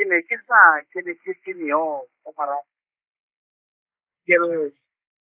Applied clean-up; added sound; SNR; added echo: neural mask model Resemble Enhance denoiser.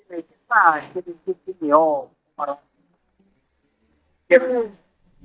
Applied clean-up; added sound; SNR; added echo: neural mask model DeepFilterNet 3.